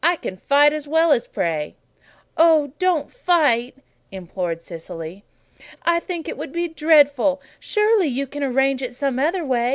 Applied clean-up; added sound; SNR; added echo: none; none; none; none.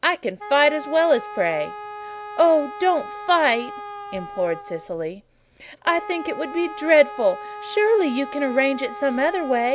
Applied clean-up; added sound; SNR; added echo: none; Wind instrument, woodwind instrument; 13 dB; none.